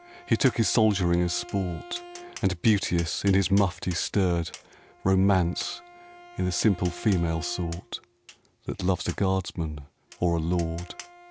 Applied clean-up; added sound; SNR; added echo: none; Tap + Bowed string instrument; 19 dB; none.